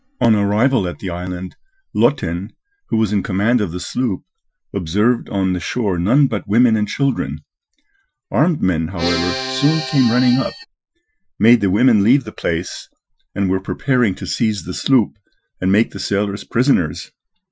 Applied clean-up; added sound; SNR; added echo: classical method Wiener filter.